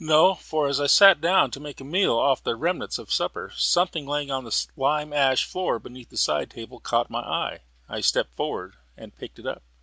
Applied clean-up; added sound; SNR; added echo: none; none; none; none.